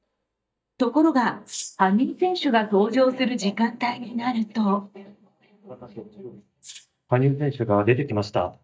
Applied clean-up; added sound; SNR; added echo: neural mask model DeepFilterNet 3.